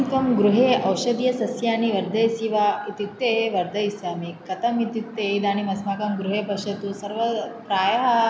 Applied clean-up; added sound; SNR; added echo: none; none; none; none.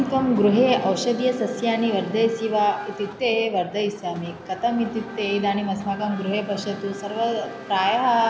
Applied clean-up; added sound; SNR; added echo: none; Race car, auto racing / Accelerating, revving, vroom; 18 dB; none.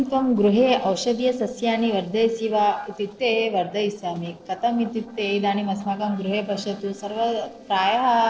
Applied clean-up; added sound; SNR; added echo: neural separator model SepFormer DNS4.